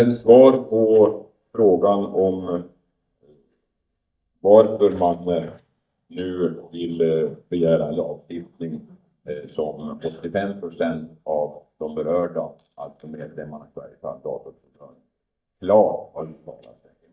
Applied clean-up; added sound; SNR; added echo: neural mask model DeepFilterNet 3.